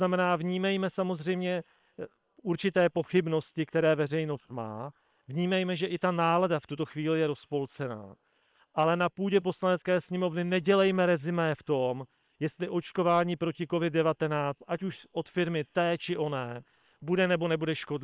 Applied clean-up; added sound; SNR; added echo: neural separator model SepFormer WHAM!.